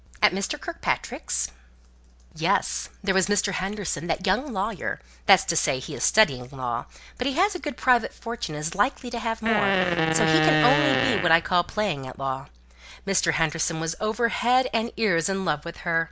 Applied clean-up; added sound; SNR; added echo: none; Fart; -2 dB; none.